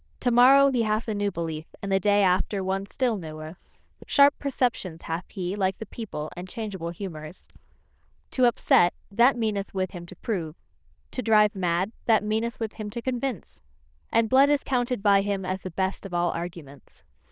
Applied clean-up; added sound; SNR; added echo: neural diffusion model UNIVERSE++.